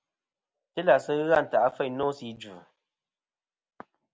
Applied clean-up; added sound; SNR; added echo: none; none; none; none.